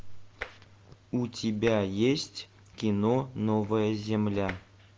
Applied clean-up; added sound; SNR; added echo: none; Tap; 14 dB; none.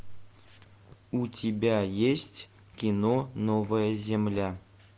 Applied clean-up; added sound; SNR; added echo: none; none; none; none.